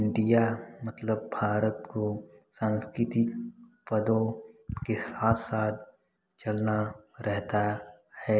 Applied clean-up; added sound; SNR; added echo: none; none; none; none.